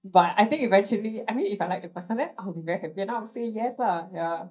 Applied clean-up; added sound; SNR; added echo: neural mask model DeepFilterNet 3.